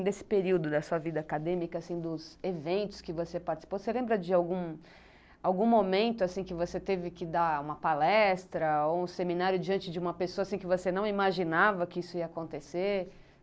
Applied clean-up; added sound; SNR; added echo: none; none; none; none.